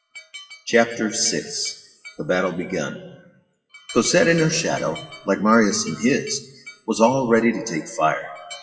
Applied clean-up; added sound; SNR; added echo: classical method WPE with log-MMSE.